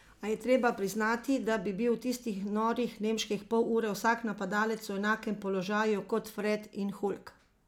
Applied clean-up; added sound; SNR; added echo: none; none; none; none.